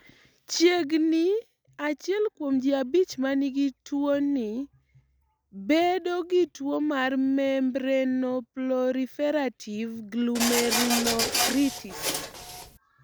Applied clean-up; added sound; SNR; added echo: none; Printer; 2 dB; none.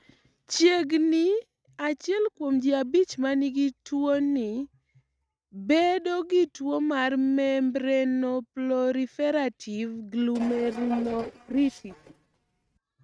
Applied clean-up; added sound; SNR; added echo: neural mask model RNNoise.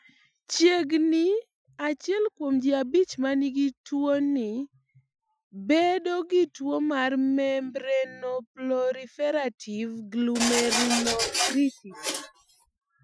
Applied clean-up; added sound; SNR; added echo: classical method Wiener filter.